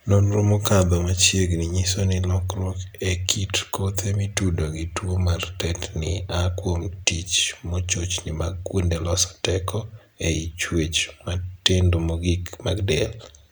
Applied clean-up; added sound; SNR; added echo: none; none; none; none.